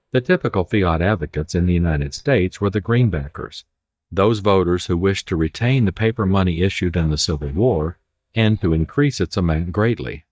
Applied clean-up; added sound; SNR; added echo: neural mask model DeepFilterNet 3.